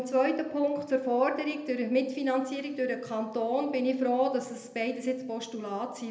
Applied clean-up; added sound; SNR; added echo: none; none; none; reverberation time 0.8 s.